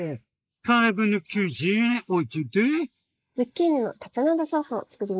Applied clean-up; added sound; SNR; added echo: neural mask model Resemble Enhance denoiser.